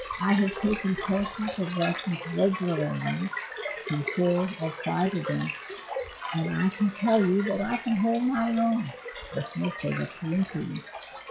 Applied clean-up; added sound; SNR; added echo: classical method log-MMSE.